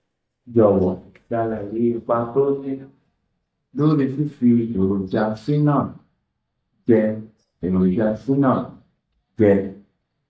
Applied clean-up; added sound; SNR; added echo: neural mask model DeepFilterNet 3.